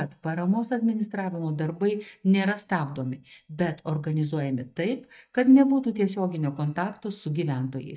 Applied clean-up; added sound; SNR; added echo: neural mask model DeepFilterNet 3.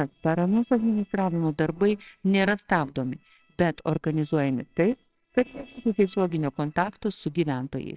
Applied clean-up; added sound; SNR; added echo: neural separator model SepFormer WHAMR!.